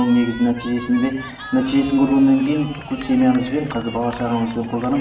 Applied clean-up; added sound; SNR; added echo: none; Cheering; 17 dB; reverberation time 0.8 s.